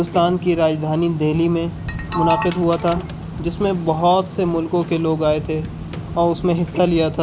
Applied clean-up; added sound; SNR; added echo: none; Shatter + Sliding door; 13 dB; none.